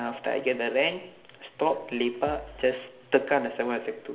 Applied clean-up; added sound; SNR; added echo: none; Bass drum; 16 dB; reverberation time 1.2 s.